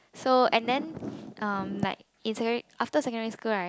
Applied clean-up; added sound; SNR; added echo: none; none; none; none.